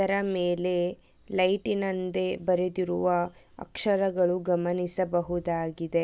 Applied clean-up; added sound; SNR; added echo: none; none; none; none.